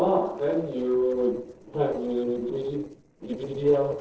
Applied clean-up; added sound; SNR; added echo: neural separator model SepFormer DNS4.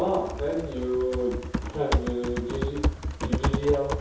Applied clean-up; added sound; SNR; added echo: none; Typing; 1 dB; reverberation time 0.7 s.